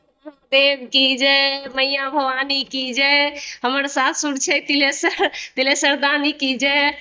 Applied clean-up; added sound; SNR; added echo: neural mask model DeepFilterNet 3.